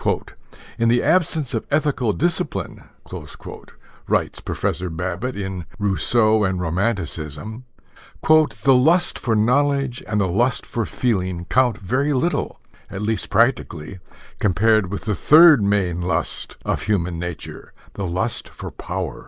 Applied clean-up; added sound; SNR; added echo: neural mask model Resemble Enhance denoiser.